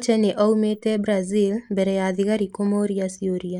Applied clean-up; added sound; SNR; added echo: neural mask model Resemble Enhance denoiser.